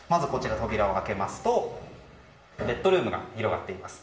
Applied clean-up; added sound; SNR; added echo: none; none; none; reverberation time 0.8 s.